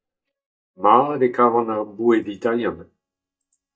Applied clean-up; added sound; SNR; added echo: neural mask model DeepFilterNet 3.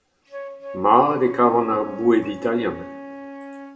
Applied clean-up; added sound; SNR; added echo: none; Wind instrument, woodwind instrument; 15 dB; reverberation time 0.6 s.